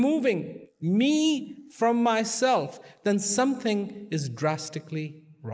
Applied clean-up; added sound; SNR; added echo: neural mask model Resemble Enhance denoiser.